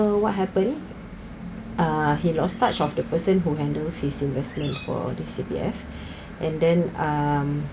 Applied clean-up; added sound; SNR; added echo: none; Bird; 20 dB; none.